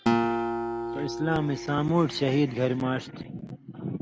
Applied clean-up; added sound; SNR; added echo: none; Acoustic guitar; 3 dB; none.